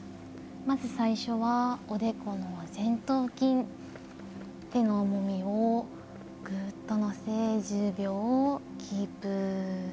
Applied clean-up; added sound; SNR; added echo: none; none; none; none.